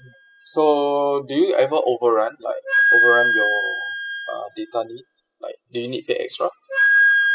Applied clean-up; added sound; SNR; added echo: classical method spectral subtraction.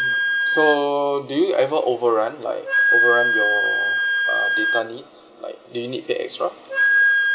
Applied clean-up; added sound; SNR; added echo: none; Wind instrument, woodwind instrument; -2 dB; none.